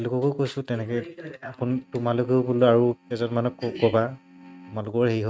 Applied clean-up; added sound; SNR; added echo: neural mask model RNNoise.